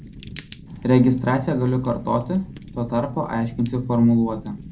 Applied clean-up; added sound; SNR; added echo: none; Fire; 16 dB; reverberation time 0.2 s.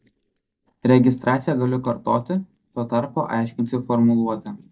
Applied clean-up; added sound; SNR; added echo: neural mask model DeepFilterNet 3.